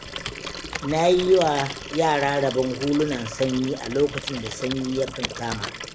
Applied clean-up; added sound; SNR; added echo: none; Computer keyboard + Liquid; 10 dB; none.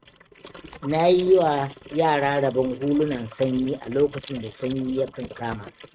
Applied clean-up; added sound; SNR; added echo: neural mask model RNNoise.